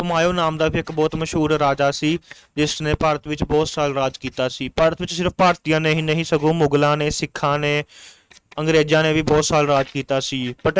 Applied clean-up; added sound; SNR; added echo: neural mask model RNNoise.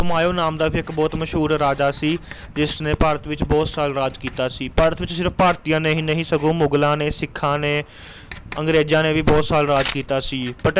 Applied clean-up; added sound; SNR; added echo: none; Writing; 19 dB; none.